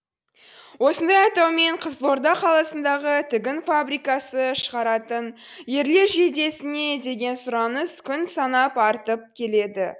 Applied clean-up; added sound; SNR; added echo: none; none; none; none.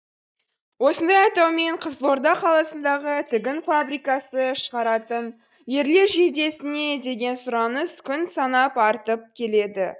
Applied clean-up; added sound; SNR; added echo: neural mask model DeepFilterNet 3.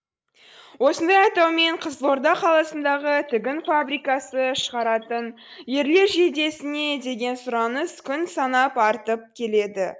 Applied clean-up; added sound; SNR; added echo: neural mask model Resemble Enhance denoiser.